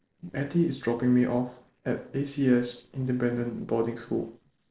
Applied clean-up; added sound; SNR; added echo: neural separator model SepFormer DNS4.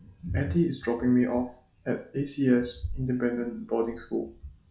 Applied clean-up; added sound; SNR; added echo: classical method log-MMSE.